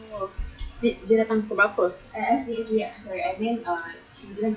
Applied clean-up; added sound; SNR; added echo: classical method WPE with log-MMSE.